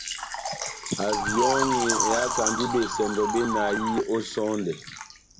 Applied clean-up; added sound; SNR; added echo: none; Motor vehicle (road) / Siren + Water / Liquid; 1 dB; none.